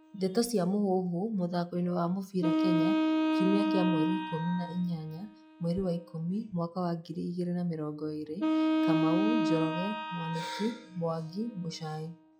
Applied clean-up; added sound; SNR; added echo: classical method log-MMSE.